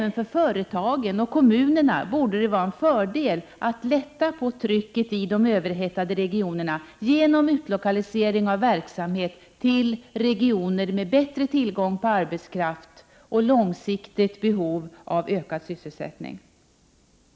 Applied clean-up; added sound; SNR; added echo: none; none; none; none.